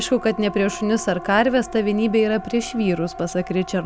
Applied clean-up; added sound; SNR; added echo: none; Siren; 15 dB; none.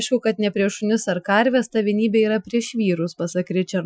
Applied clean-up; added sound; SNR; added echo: classical method Wiener filter.